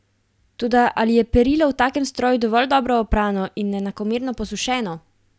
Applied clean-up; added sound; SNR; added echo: none; none; none; none.